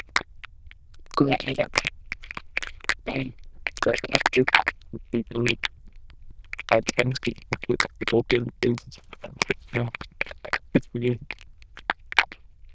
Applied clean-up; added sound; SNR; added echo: neural diffusion model UNIVERSE++.